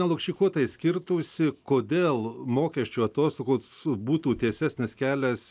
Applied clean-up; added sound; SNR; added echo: none; none; none; none.